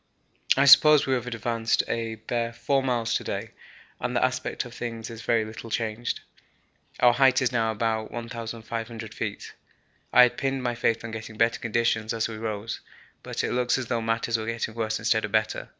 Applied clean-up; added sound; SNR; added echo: none; none; none; none.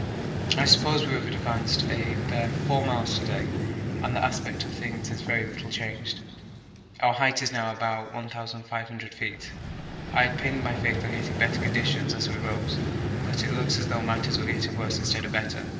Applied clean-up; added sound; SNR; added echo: none; Vehicle; 1 dB; reverberation time 2.4 s.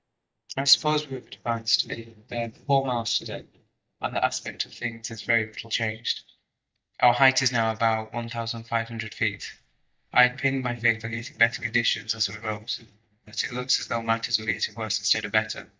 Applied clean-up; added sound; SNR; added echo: neural mask model DeepFilterNet 3.